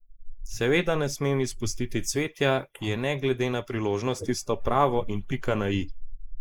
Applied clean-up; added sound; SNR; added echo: neural mask model Resemble Enhance denoiser.